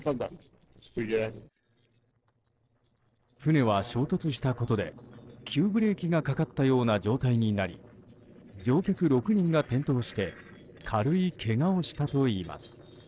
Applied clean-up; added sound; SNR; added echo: neural separator model SepFormer DNS4.